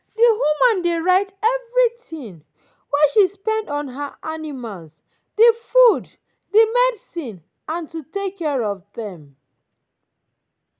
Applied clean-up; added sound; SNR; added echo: none; none; none; none.